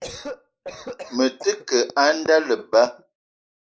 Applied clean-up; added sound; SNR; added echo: neural mask model Resemble Enhance denoiser.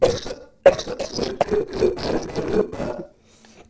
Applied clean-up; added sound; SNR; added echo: neural separator model SepFormer DNS4.